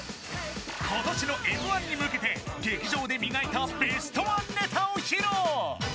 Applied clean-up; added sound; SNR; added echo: none; none; none; none.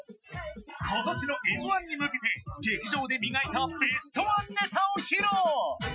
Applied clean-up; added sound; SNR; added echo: classical method Wiener filter.